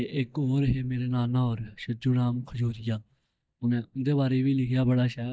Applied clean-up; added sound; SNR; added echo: neural mask model DeepFilterNet 3.